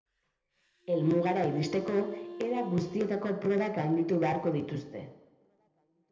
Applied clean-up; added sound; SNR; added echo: none; Wind instrument, woodwind instrument; 12 dB; reverberation time 0.8 s.